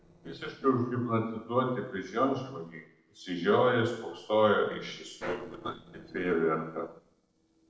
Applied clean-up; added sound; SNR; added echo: neural separator model SepFormer DNS4.